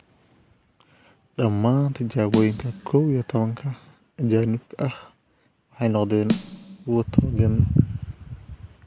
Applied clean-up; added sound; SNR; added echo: none; Snare drum; 10 dB; none.